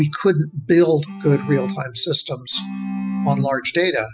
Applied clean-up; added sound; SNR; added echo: classical method spectral subtraction.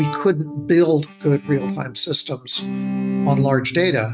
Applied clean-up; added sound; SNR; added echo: neural mask model RNNoise.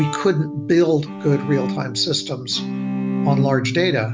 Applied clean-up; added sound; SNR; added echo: none; Bowed string instrument; 6 dB; none.